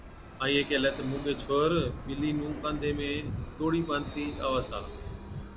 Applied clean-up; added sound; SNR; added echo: none; Vehicle; 11 dB; none.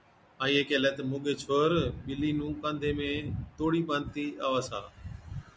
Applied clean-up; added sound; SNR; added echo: none; none; none; none.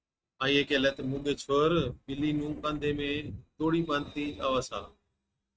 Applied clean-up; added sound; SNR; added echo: neural mask model RNNoise.